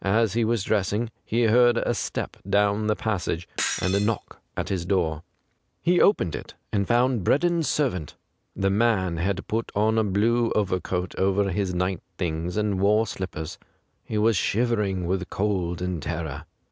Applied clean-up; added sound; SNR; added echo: none; Shatter; 11 dB; none.